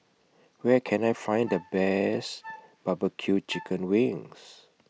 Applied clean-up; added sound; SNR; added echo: none; Wind instrument, woodwind instrument; 19 dB; none.